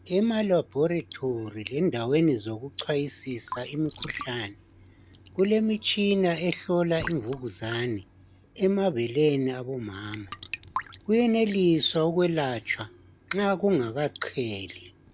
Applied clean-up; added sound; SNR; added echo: none; Raindrop / Drip / Trickle, dribble; 18 dB; none.